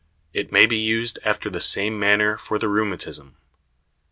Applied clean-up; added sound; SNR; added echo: none; none; none; none.